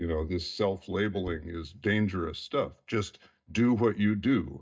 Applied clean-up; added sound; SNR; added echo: neural mask model DeepFilterNet 3.